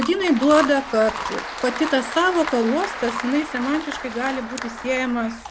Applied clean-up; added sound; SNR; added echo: none; Chewing, mastication + Applause; 9 dB; none.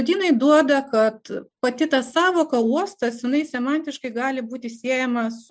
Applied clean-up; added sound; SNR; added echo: none; none; none; none.